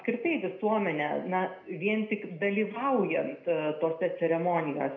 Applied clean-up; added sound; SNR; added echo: none; none; none; reverberation time 0.5 s.